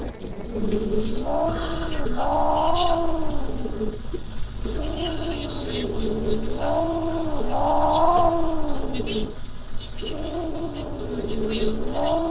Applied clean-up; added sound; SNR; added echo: neural separator model SepFormer DNS4.